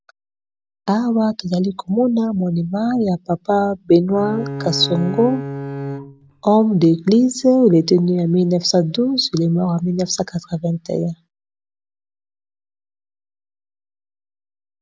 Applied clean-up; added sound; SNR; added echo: none; Bowed string instrument; 8 dB; none.